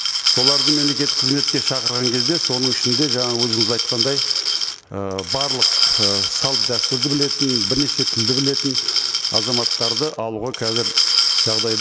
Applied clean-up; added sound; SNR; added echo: none; Glass; -4 dB; none.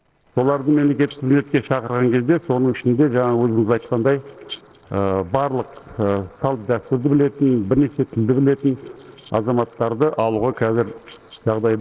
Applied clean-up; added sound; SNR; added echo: neural separator model SepFormer DNS4.